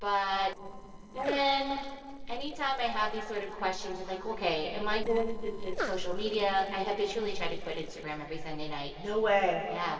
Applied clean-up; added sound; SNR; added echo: neural separator model SepFormer DNS4.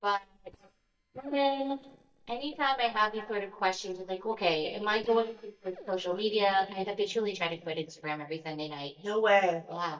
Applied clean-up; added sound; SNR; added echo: neural mask model DeepFilterNet 3.